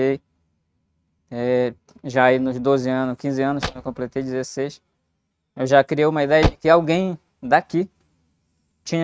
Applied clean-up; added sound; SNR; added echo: neural mask model RNNoise.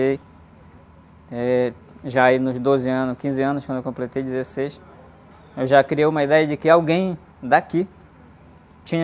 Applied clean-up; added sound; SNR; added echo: none; none; none; none.